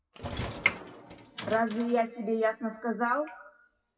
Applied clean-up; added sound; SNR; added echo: classical method WPE with log-MMSE.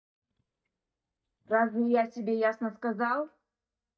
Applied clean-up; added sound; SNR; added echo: neural mask model DeepFilterNet 3.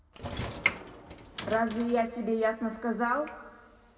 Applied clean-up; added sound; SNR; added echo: none; Sliding door / Train; 7 dB; reverberation time 2.1 s.